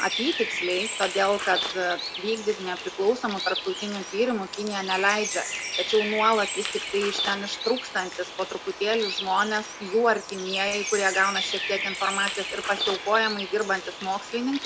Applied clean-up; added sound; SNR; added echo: none; Bird; 6 dB; none.